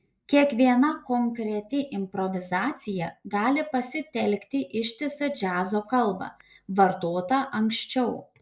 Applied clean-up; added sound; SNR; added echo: neural mask model Resemble Enhance denoiser.